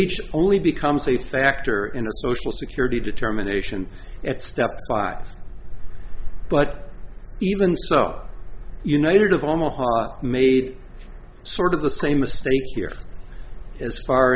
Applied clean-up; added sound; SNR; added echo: none; none; none; none.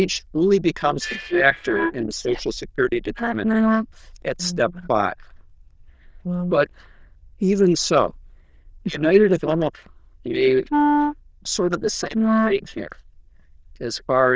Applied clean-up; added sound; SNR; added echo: neural diffusion model UNIVERSE++.